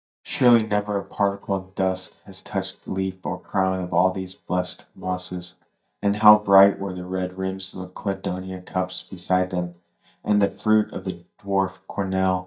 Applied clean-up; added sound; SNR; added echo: neural mask model DeepFilterNet 3.